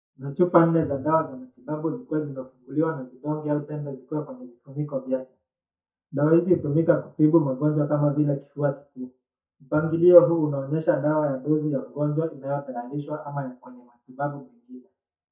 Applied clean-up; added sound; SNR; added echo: neural mask model DeepFilterNet 3.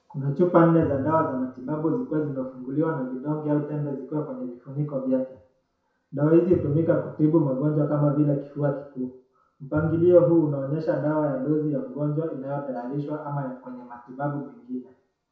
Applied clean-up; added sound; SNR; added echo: none; Bowed string instrument; 17 dB; reverberation time 0.6 s.